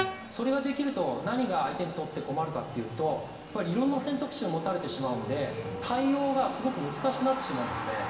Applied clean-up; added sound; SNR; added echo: none; Train; 12 dB; reverberation time 1.2 s.